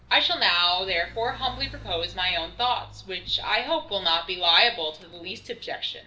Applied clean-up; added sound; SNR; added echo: none; Mechanisms / Bicycle; 19 dB; reverberation time 0.5 s.